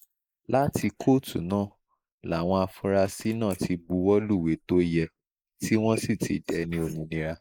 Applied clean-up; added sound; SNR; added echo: neural mask model Resemble Enhance denoiser.